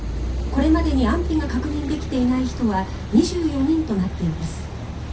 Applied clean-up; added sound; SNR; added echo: none; Car passing by / Idling / Accelerating, revving, vroom; 4 dB; reverberation time 0.3 s.